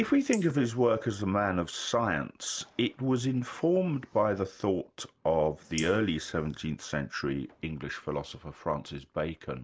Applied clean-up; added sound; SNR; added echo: neural mask model Resemble Enhance denoiser.